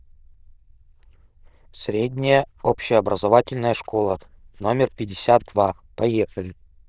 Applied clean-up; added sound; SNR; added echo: neural diffusion model UNIVERSE++.